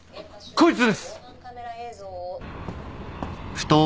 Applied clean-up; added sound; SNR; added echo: none; none; none; none.